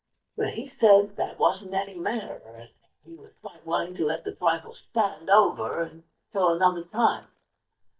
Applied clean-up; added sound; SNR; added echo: neural mask model DeepFilterNet 3.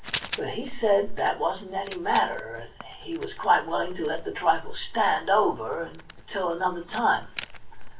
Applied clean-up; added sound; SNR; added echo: none; Writing; 17 dB; reverberation time 0.3 s.